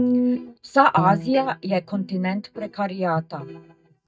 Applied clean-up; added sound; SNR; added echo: neural mask model DeepFilterNet 3.